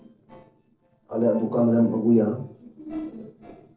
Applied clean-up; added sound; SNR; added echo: neural separator model SepFormer DNS4.